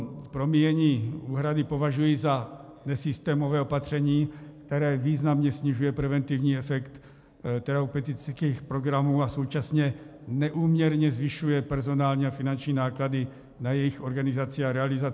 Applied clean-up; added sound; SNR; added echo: none; none; none; none.